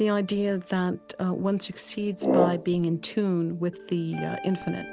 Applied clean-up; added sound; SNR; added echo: none; Brass instrument; 0 dB; none.